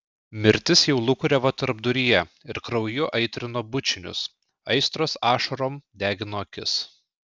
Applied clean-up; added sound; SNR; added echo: none; none; none; none.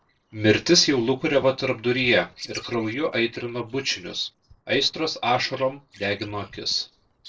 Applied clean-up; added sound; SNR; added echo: neural separator model SepFormer DNS4.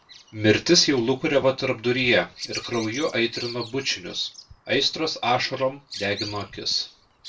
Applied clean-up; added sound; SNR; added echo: none; Bird vocalization, bird call, bird song; 17 dB; reverberation time 0.2 s.